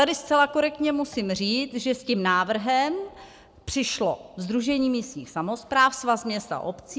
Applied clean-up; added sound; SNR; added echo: none; none; none; none.